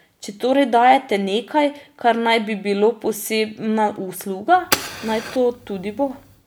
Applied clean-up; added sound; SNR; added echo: none; Fire; 9 dB; none.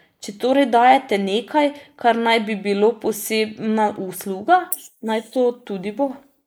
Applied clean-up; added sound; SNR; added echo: neural mask model Resemble Enhance denoiser.